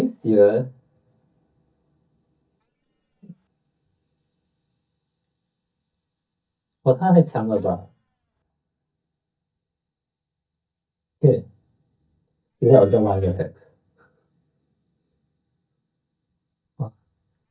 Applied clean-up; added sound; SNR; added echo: neural mask model DeepFilterNet 3.